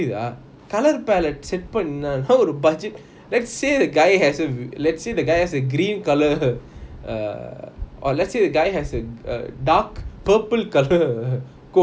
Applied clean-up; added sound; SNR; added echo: none; none; none; none.